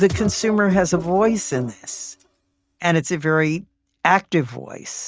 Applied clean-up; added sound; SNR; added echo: neural mask model RNNoise.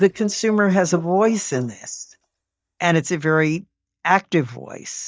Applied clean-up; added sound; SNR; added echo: neural mask model DeepFilterNet 3.